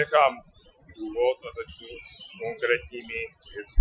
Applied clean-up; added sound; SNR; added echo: classical method Wiener filter.